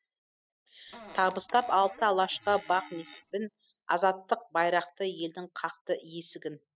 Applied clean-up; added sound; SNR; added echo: classical method spectral subtraction.